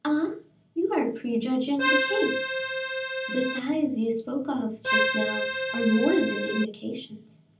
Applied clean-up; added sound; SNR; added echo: none; Accordion; -2 dB; reverberation time 0.4 s.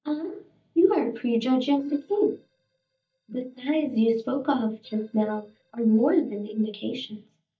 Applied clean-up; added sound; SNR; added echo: neural mask model DeepFilterNet 3.